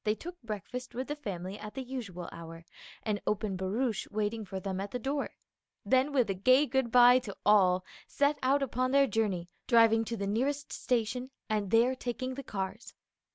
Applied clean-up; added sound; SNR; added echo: none; none; none; none.